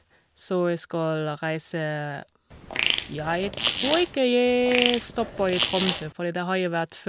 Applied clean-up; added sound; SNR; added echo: none; Fart; 2 dB; none.